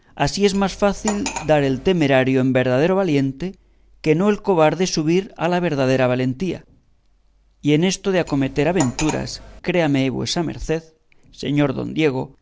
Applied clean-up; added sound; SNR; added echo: none; Cutlery, silverware; 12 dB; none.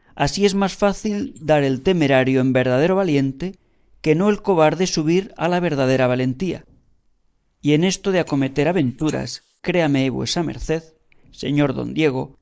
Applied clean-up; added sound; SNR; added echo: neural mask model Resemble Enhance denoiser.